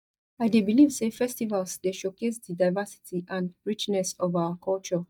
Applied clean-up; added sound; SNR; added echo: neural mask model DeepFilterNet 3.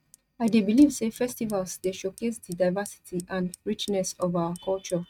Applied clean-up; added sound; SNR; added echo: neural mask model RNNoise.